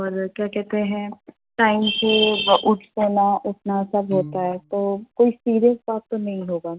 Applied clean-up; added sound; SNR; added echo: none; Piano; 14 dB; none.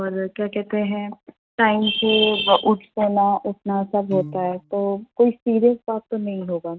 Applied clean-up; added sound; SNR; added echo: neural mask model RNNoise.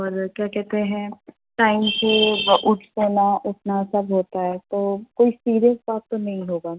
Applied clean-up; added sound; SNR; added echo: none; none; none; none.